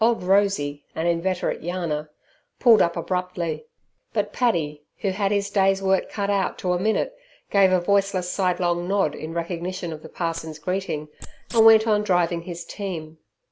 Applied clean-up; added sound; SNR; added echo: none; Wild animals; 17 dB; none.